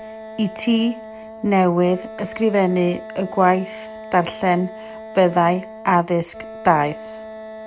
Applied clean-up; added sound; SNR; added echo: none; Wind instrument, woodwind instrument; 15 dB; none.